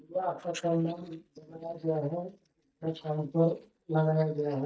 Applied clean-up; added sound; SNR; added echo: neural mask model DeepFilterNet 3.